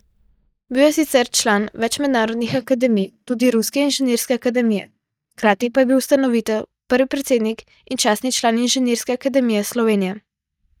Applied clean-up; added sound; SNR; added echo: neural mask model DeepFilterNet 3.